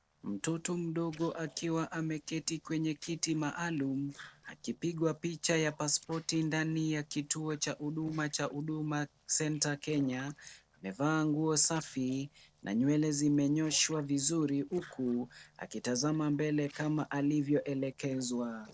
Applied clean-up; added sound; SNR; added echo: neural separator model SepFormer DNS4.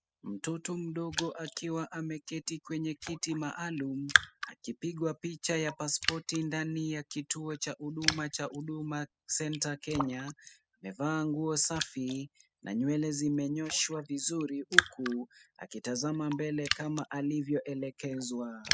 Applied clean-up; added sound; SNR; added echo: classical method spectral subtraction.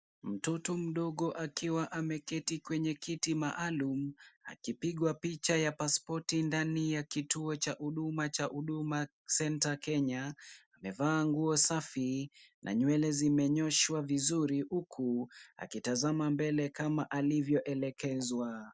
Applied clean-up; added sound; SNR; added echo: none; none; none; none.